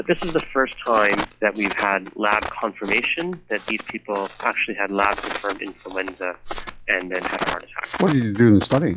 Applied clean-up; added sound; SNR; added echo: classical method log-MMSE.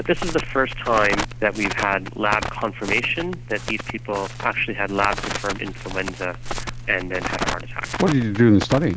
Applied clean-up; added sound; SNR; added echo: none; Crackle; 7 dB; none.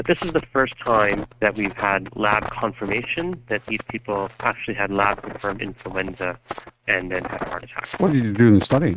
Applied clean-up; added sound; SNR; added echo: neural mask model RNNoise.